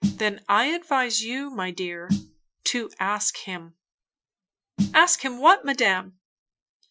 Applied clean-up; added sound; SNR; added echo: classical method Wiener filter.